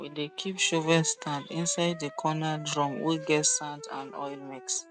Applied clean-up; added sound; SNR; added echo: none; Wind instrument, woodwind instrument; 16 dB; none.